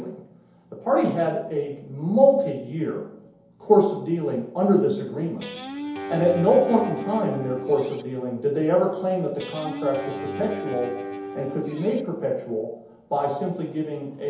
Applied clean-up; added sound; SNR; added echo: none; Guitar; 9 dB; reverberation time 0.8 s.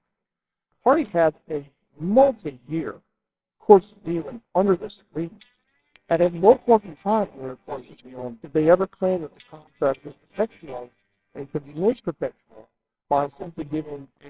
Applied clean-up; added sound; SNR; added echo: neural separator model SepFormer WHAMR!.